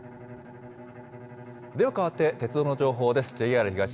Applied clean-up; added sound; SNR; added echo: none; Bowed string instrument; 15 dB; none.